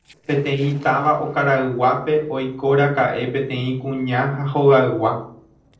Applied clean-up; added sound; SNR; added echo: neural separator model SepFormer DNS4.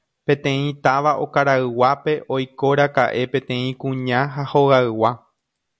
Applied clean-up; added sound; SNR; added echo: none; none; none; none.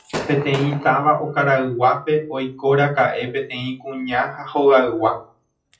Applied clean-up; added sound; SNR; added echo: classical method WPE with log-MMSE.